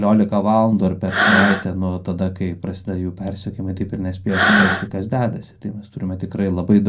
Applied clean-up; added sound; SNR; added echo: none; Breathing; 1 dB; reverberation time 0.2 s.